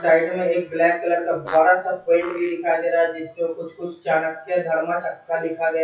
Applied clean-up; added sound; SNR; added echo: classical method WPE with log-MMSE.